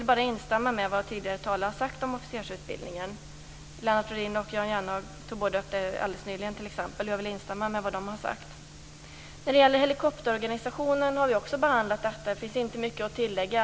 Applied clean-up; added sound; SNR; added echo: none; none; none; none.